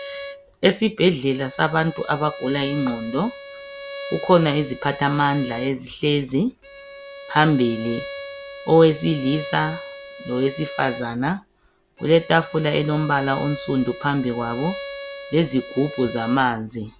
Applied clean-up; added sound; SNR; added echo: none; Bowed string instrument; 13 dB; none.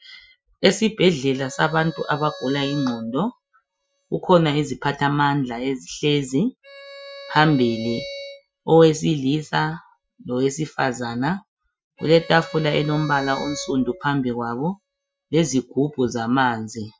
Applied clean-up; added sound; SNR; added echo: classical method Wiener filter.